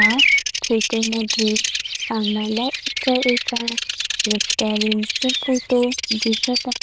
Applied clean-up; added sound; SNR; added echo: neural diffusion model UNIVERSE++.